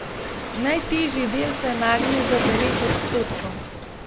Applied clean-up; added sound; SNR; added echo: none; Waves, surf; 1 dB; none.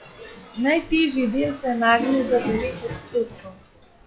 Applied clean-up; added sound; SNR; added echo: classical method log-MMSE.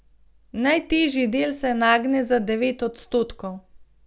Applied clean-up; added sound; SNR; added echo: none; none; none; none.